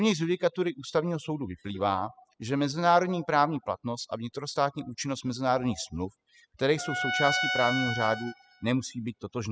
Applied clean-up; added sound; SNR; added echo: classical method spectral subtraction.